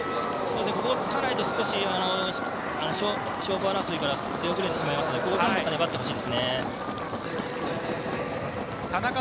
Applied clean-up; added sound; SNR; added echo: none; none; none; none.